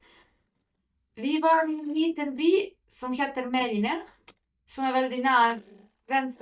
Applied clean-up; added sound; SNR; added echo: neural mask model DeepFilterNet 3.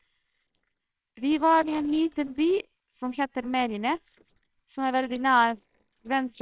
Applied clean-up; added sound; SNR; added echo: neural separator model SepFormer WHAMR!.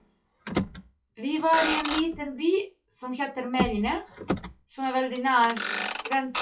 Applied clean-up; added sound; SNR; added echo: classical method WPE with log-MMSE.